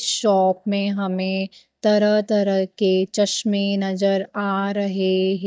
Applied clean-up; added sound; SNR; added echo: neural mask model DeepFilterNet 3.